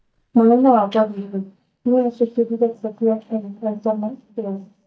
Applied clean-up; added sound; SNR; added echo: neural mask model DeepFilterNet 3.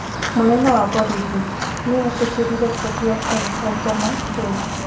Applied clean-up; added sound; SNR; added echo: none; Walk, footsteps; 4 dB; reverberation time 0.4 s.